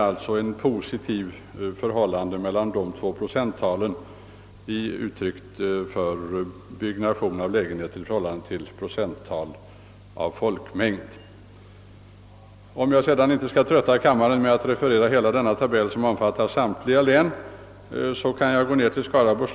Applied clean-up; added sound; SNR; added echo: none; none; none; none.